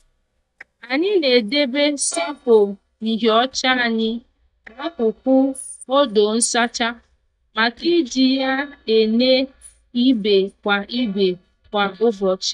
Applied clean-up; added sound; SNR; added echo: neural mask model DeepFilterNet 3.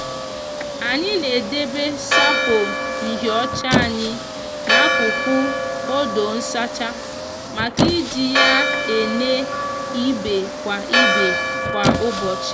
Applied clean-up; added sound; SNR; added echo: none; Church bell + Squeak; -2 dB; none.